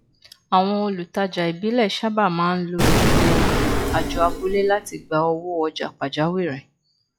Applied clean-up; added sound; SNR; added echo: classical method log-MMSE.